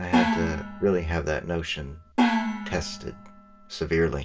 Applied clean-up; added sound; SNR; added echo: none; Gong; 0 dB; reverberation time 0.2 s.